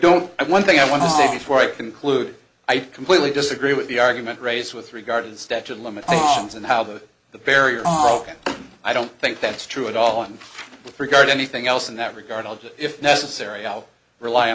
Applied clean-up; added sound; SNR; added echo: none; Fart; 0 dB; none.